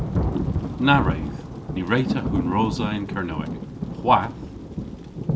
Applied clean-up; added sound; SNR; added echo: none; Thunder / Rain; 2 dB; none.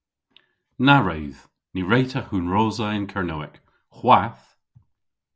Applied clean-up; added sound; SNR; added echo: none; none; none; none.